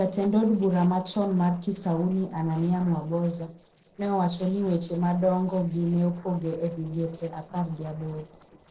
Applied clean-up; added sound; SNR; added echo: neural separator model SepFormer DNS4.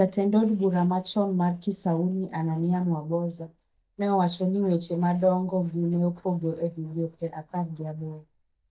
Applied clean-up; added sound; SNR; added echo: neural mask model DeepFilterNet 3.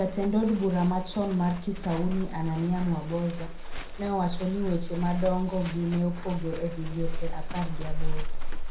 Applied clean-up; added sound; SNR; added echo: none; Livestock, farm animals, working animals; 1 dB; reverberation time 0.4 s.